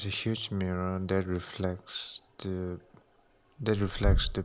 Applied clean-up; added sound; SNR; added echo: none; Toilet flush; 3 dB; none.